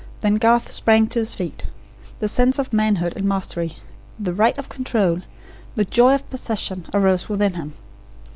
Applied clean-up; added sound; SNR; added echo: none; none; none; none.